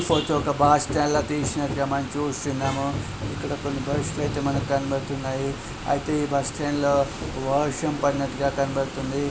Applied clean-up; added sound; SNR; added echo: none; Hammer; 12 dB; none.